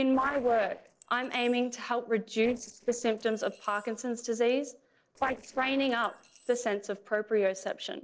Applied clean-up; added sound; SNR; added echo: neural separator model SepFormer DNS4.